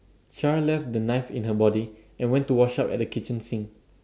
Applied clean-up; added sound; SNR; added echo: none; none; none; none.